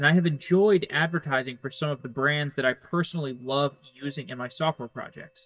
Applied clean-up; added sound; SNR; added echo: neural mask model DeepFilterNet 3.